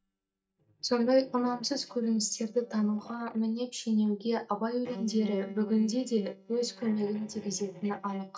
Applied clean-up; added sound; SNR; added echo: neural mask model DeepFilterNet 3.